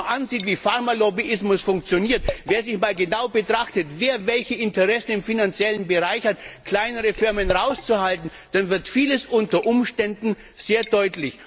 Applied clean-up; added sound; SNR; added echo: none; Liquid; 16 dB; none.